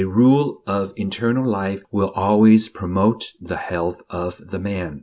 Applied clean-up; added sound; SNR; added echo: none; none; none; none.